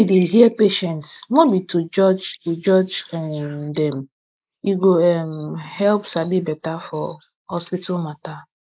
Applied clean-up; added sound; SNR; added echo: neural mask model Resemble Enhance denoiser.